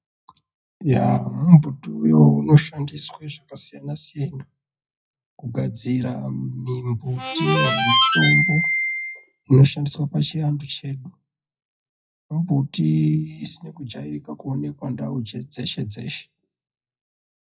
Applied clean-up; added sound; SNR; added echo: classical method WPE with log-MMSE.